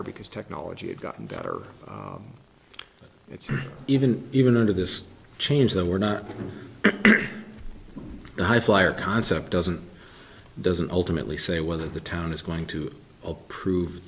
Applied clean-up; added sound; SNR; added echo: none; none; none; none.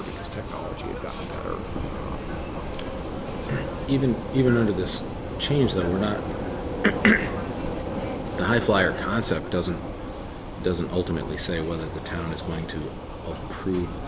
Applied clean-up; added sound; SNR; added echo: none; Vehicle; 4 dB; none.